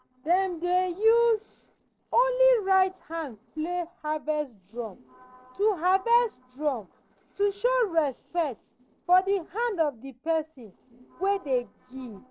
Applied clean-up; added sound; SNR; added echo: neural separator model SepFormer DNS4.